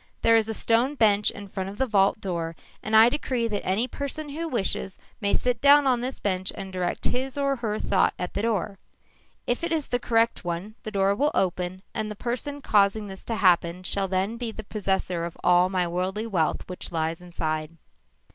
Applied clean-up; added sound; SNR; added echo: none; none; none; none.